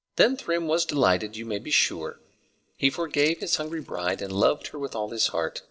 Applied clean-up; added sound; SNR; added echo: neural separator model SepFormer DNS4.